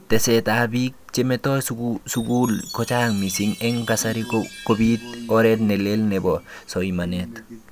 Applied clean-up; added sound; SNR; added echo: none; Chime; 20 dB; none.